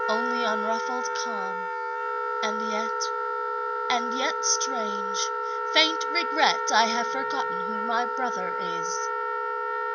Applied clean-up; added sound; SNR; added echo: none; Wind instrument, woodwind instrument; -2 dB; none.